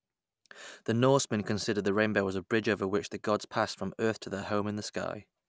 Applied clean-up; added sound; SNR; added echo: none; none; none; none.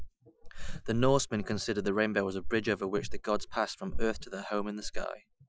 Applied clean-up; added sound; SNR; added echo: classical method Wiener filter.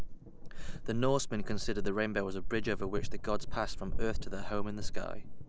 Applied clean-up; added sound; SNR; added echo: none; Thunder / Wind / Bird vocalization, bird call, bird song; -4 dB; none.